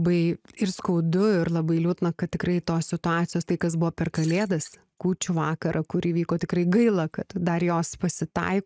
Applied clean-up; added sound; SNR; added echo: neural mask model RNNoise.